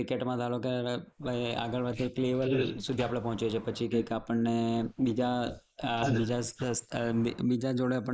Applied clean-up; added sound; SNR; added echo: neural mask model Resemble Enhance denoiser.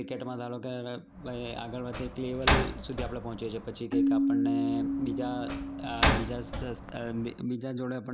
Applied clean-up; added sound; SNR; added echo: none; Keyboard (musical) + Slam; -4 dB; none.